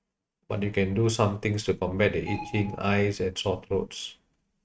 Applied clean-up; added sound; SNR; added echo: neural mask model RNNoise.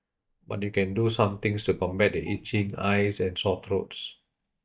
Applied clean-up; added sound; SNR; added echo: neural mask model DeepFilterNet 3.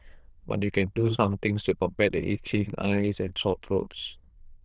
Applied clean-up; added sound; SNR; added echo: neural diffusion model UNIVERSE++.